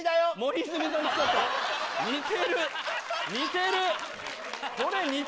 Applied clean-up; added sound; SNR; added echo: none; none; none; none.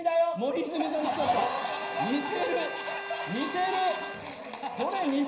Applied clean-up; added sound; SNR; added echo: none; Bowed string instrument; 11 dB; reverberation time 0.9 s.